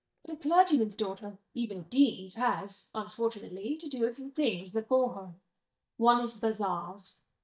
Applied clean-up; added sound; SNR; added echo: neural mask model DeepFilterNet 3.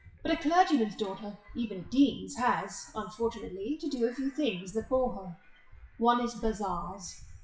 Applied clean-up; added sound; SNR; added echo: classical method WPE with log-MMSE.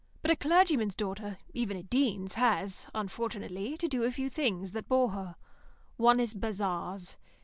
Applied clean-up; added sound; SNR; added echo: none; none; none; none.